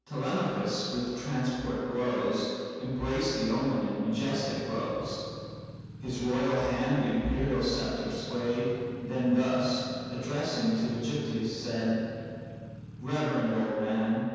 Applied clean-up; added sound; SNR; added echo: none; Engine / Truck / Car; 14 dB; reverberation time 2.1 s.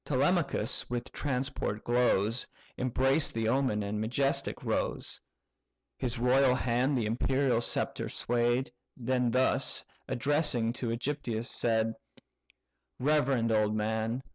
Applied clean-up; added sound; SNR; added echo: none; none; none; none.